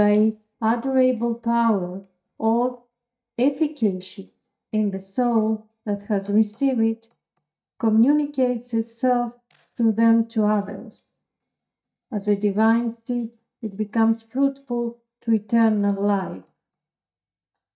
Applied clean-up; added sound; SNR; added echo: neural mask model DeepFilterNet 3.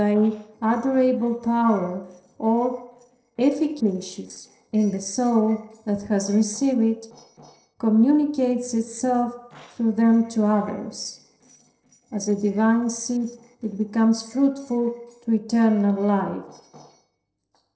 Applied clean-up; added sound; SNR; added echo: neural separator model SepFormer DNS4.